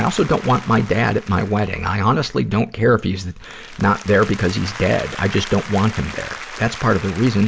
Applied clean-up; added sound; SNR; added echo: none; Applause; 16 dB; none.